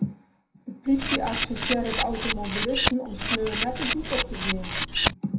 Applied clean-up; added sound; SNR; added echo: none; Camera; -1 dB; reverberation time 0.4 s.